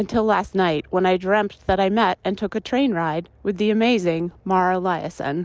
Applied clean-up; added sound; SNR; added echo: none; none; none; none.